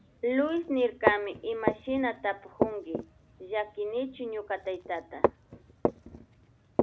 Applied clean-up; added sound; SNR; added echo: none; Walk, footsteps; 2 dB; none.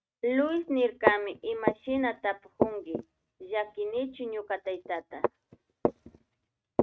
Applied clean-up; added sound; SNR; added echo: neural mask model RNNoise.